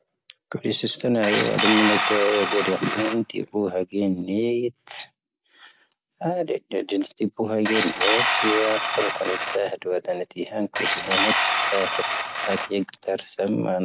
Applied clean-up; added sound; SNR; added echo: none; Tools; 1 dB; none.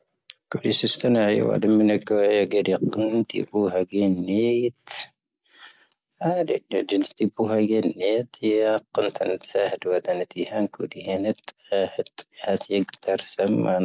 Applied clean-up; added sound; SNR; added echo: none; none; none; none.